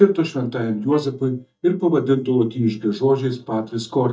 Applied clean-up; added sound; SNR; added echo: neural mask model DeepFilterNet 3.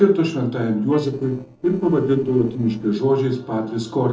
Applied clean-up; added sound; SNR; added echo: neural separator model SepFormer DNS4.